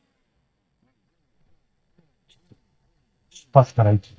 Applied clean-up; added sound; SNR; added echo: neural mask model DeepFilterNet 3.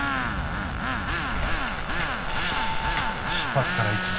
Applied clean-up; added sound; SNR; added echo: none; Tools; 0 dB; reverberation time 2.0 s.